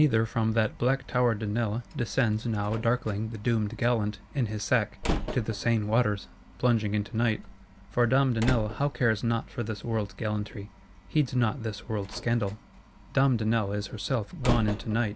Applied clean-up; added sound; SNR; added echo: none; Slam; 12 dB; none.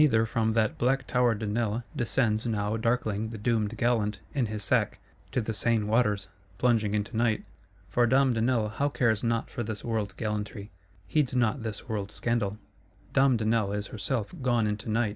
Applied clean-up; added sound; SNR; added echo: none; none; none; none.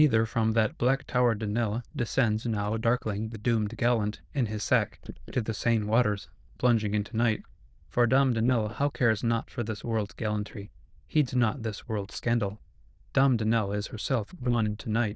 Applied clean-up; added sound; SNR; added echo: neural diffusion model UNIVERSE++.